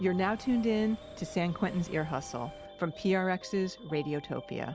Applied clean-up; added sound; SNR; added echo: none; Engine / Car; 20 dB; none.